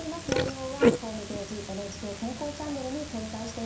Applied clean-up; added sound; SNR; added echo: none; Burping, eructation; -4 dB; reverberation time 0.6 s.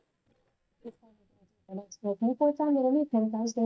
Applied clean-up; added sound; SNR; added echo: neural mask model DeepFilterNet 3.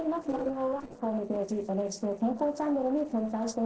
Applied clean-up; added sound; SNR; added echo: neural separator model SepFormer DNS4.